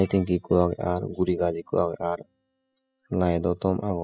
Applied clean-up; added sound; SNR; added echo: classical method spectral subtraction.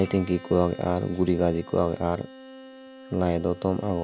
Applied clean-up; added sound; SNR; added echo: none; Bowed string instrument; 18 dB; none.